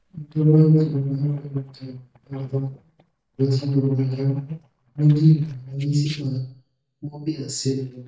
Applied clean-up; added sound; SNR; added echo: neural mask model DeepFilterNet 3.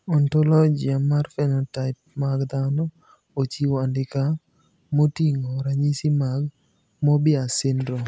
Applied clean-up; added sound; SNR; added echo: none; none; none; none.